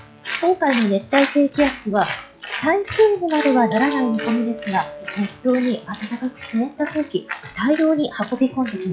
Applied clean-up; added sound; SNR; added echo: classical method log-MMSE.